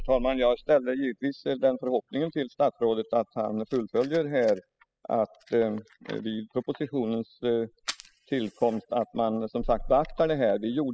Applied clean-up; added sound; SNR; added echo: classical method spectral subtraction.